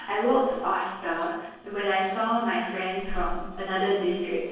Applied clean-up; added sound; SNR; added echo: neural separator model SepFormer DNS4.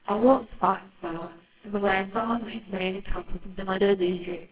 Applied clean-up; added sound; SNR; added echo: neural separator model SepFormer WHAMR!.